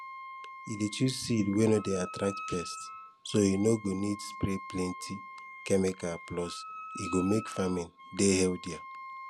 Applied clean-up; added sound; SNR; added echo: none; Wind instrument, woodwind instrument + Wind instrument, woodwind instrument; 13 dB; none.